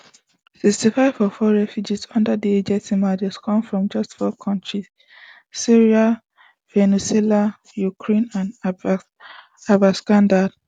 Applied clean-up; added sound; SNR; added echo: none; none; none; none.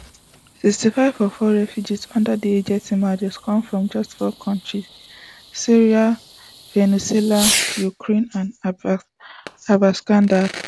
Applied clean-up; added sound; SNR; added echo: none; Fireworks; 11 dB; none.